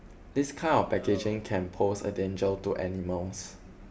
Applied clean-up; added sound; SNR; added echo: none; Race car, auto racing; 18 dB; none.